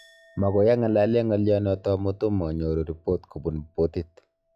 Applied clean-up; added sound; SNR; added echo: classical method log-MMSE.